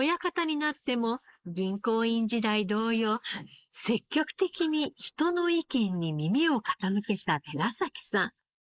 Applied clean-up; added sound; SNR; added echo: neural mask model Resemble Enhance denoiser.